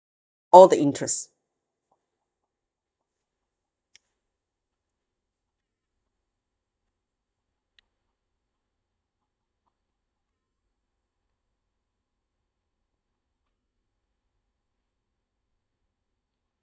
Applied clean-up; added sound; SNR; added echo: neural mask model DeepFilterNet 3.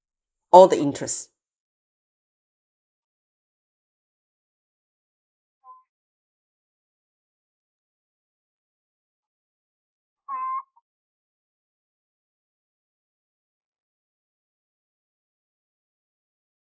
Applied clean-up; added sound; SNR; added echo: neural mask model Resemble Enhance denoiser.